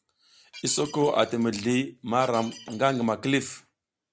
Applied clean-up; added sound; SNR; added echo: none; Shatter; 20 dB; none.